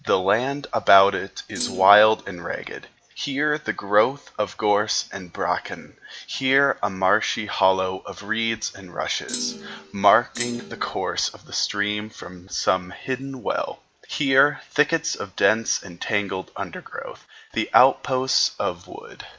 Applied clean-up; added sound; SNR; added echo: none; Thump, thud; 12 dB; none.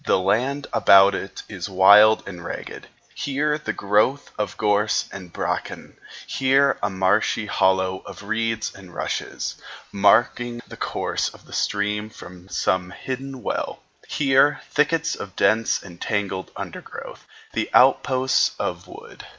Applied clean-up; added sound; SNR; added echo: none; none; none; none.